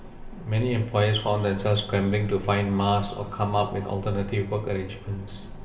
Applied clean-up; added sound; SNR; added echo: none; none; none; reverberation time 1.5 s.